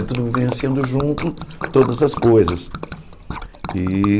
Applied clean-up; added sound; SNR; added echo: none; Liquid; 11 dB; none.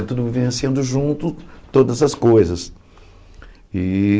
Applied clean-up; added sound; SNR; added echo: none; none; none; none.